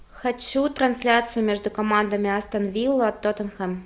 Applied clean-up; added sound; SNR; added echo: none; none; none; none.